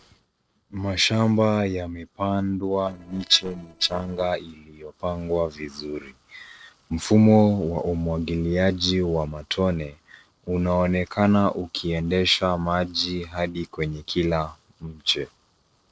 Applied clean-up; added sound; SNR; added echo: neural separator model SepFormer DNS4.